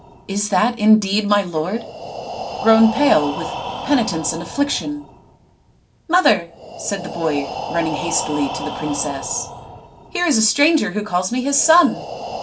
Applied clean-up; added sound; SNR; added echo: none; Breathing; 11 dB; reverberation time 0.2 s.